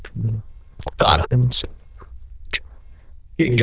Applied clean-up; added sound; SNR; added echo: neural diffusion model UNIVERSE++.